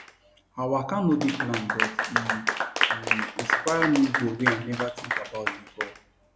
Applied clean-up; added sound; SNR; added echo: none; Applause / Clapping; 0 dB; none.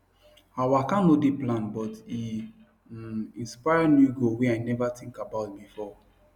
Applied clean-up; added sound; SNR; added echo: none; none; none; none.